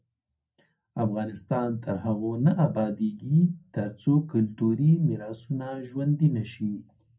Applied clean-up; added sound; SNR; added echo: none; none; none; reverberation time 0.3 s.